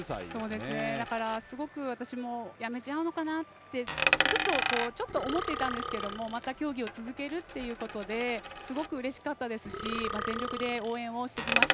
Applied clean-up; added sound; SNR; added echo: none; Burping, eructation + Coin (dropping); 0 dB; none.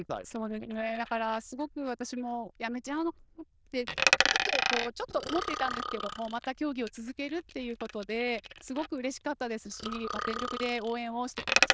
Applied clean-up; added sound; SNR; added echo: neural diffusion model UNIVERSE++.